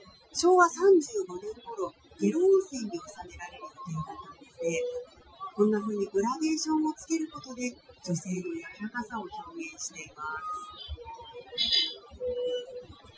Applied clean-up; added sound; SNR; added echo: classical method Wiener filter.